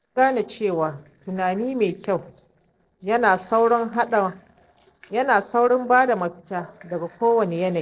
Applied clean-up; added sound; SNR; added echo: neural separator model SepFormer DNS4.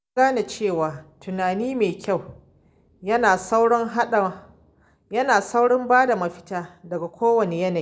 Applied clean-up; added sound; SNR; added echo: none; none; none; none.